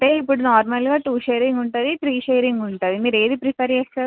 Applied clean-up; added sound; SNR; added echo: none; none; none; none.